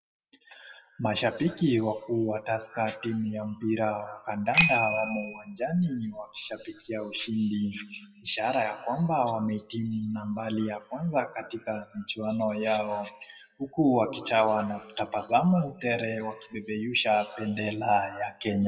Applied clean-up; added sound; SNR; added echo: classical method WPE with log-MMSE.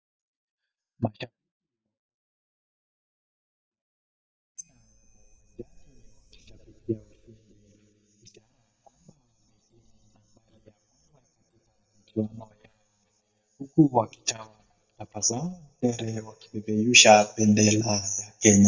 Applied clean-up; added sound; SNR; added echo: neural mask model DeepFilterNet 3.